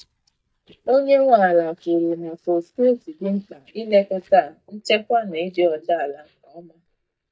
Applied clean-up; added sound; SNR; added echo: neural mask model DeepFilterNet 3.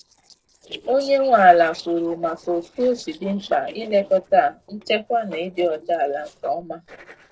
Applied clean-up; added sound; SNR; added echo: neural separator model SepFormer DNS4.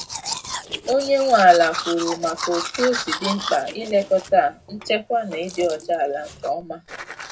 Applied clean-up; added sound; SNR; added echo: none; Domestic sounds, home sounds; 10 dB; reverberation time 0.2 s.